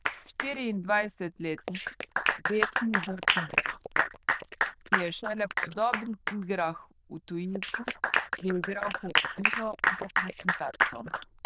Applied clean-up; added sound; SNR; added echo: neural diffusion model UNIVERSE++.